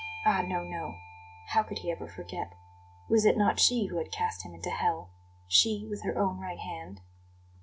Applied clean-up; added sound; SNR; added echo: none; Bell / Doorbell; 18 dB; none.